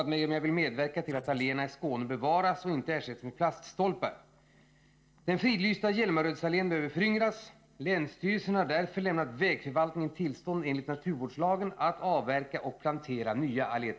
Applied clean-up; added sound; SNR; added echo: neural separator model SepFormer DNS4.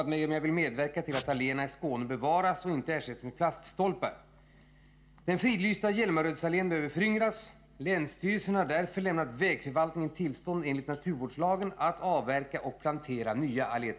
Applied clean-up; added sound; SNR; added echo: none; Writing; 6 dB; reverberation time 0.5 s.